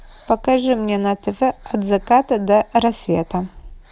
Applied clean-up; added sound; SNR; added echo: none; none; none; none.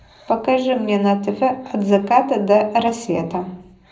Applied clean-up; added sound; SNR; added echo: none; none; none; reverberation time 0.5 s.